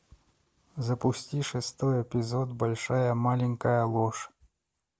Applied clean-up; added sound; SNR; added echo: none; none; none; none.